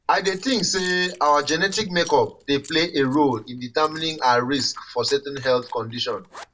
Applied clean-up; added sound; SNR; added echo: neural separator model SepFormer DNS4.